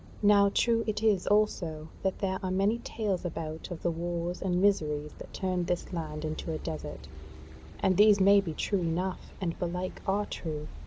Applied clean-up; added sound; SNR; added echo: none; Car passing by / Idling / Accelerating, revving, vroom; 16 dB; none.